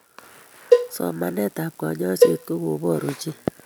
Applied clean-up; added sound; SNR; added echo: none; Cowbell; -4 dB; none.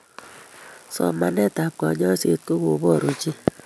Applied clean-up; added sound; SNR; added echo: none; none; none; none.